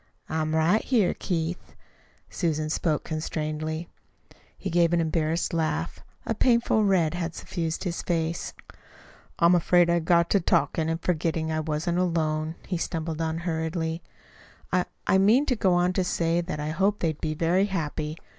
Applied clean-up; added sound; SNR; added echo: none; none; none; none.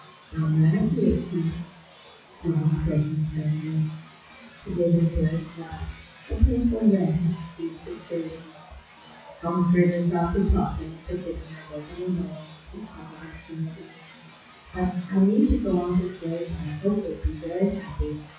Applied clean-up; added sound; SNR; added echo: classical method WPE with log-MMSE.